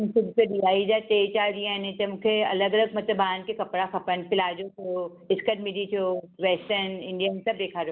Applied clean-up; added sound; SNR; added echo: none; none; none; none.